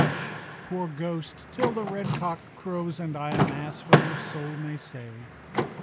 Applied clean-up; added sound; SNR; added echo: none; Door / Car; -4 dB; none.